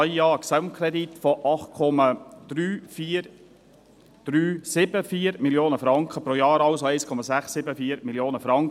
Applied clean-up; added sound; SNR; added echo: none; none; none; none.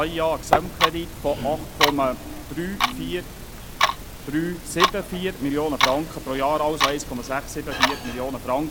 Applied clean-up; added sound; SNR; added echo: none; Clock; 0 dB; none.